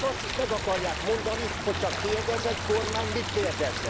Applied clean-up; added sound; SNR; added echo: none; Stream; 2 dB; none.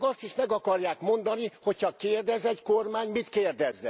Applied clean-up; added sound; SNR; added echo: none; none; none; none.